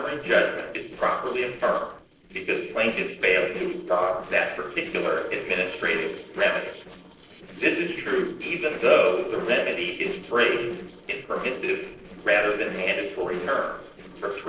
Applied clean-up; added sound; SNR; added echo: neural separator model SepFormer DNS4.